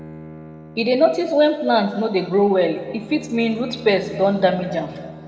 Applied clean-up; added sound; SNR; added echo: none; Bowed string instrument; 18 dB; reverberation time 1.8 s.